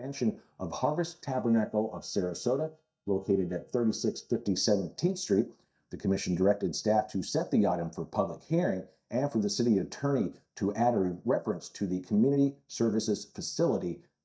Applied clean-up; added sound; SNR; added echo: neural mask model DeepFilterNet 3.